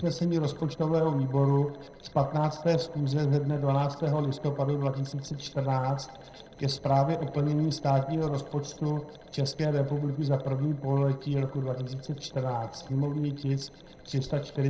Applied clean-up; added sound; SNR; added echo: neural separator model SepFormer DNS4.